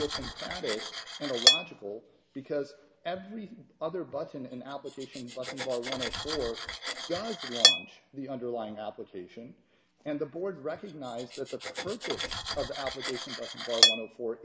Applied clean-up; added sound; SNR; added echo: none; Cutlery, silverware; -4 dB; none.